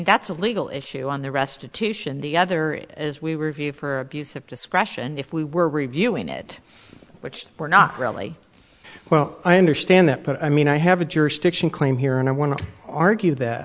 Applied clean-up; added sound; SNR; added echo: none; none; none; none.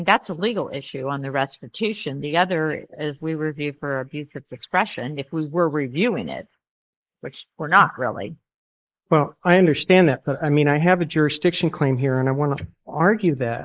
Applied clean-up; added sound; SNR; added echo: neural mask model Resemble Enhance denoiser.